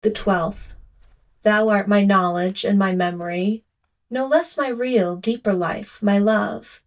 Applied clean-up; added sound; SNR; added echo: neural mask model DeepFilterNet 3.